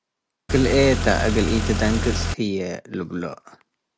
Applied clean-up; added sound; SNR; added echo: none; Car; 0 dB; none.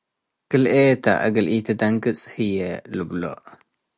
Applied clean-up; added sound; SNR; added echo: none; none; none; none.